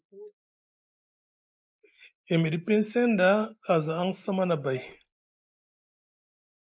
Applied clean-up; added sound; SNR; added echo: neural mask model Resemble Enhance denoiser.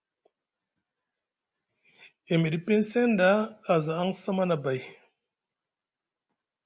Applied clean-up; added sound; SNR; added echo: none; none; none; none.